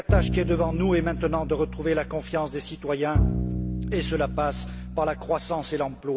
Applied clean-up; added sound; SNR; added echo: none; Bowed string instrument; 2 dB; none.